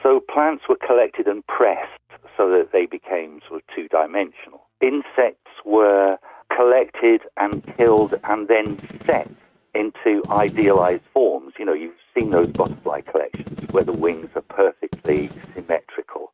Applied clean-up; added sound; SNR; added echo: neural mask model RNNoise.